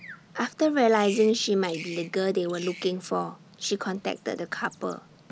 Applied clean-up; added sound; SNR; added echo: none; Bird vocalization, bird call, bird song; 19 dB; none.